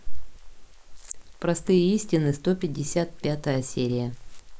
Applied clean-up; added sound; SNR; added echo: neural mask model Resemble Enhance denoiser.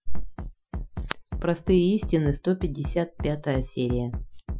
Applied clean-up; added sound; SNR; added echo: classical method Wiener filter.